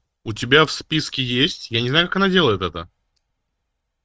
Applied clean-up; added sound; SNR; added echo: neural mask model RNNoise.